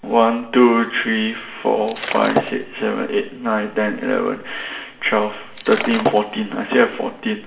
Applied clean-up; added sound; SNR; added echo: none; Shatter; 6 dB; reverberation time 0.6 s.